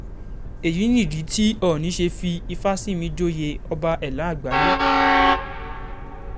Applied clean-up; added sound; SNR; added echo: none; Train; 0 dB; none.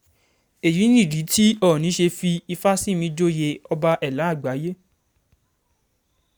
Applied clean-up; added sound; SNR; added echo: none; none; none; none.